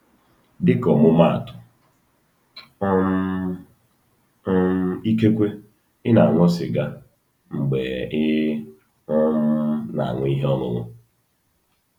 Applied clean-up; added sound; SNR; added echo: none; none; none; none.